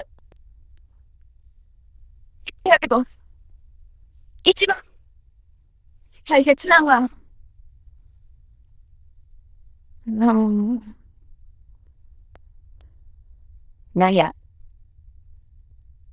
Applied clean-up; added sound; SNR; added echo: neural diffusion model UNIVERSE++.